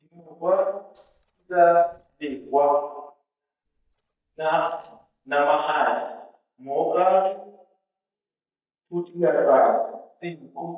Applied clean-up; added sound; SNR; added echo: neural mask model DeepFilterNet 3.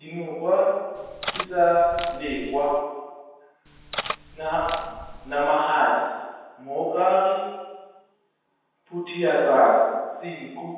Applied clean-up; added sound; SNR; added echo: none; Cutlery, silverware; 11 dB; reverberation time 1.2 s.